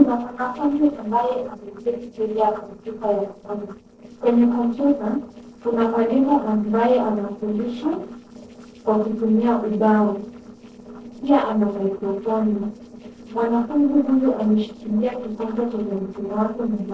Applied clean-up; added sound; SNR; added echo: neural separator model SepFormer DNS4.